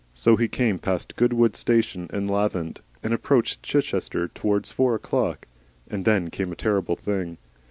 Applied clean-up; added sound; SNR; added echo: none; none; none; none.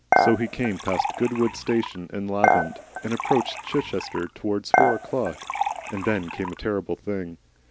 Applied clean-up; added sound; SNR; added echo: none; Dishes, pots, and pans / Chink, clink; -1 dB; none.